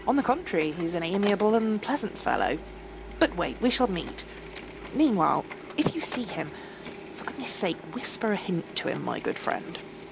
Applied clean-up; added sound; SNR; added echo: none; Printer; 13 dB; none.